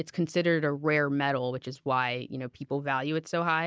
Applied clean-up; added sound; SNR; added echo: none; none; none; none.